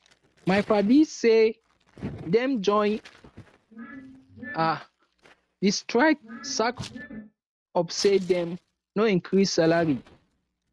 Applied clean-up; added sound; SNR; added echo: neural mask model RNNoise.